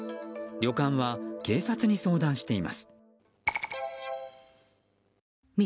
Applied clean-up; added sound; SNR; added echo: none; none; none; none.